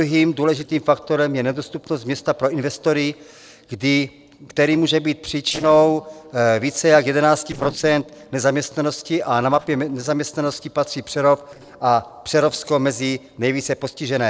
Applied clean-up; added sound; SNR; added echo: neural separator model SepFormer DNS4.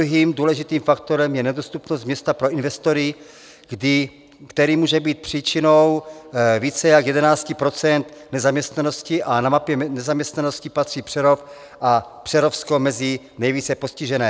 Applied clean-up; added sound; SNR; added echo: none; none; none; none.